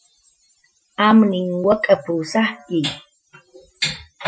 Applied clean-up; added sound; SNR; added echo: classical method Wiener filter.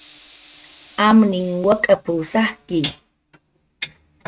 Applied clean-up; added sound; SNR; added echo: neural mask model RNNoise.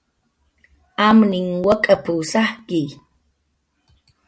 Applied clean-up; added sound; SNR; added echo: none; none; none; none.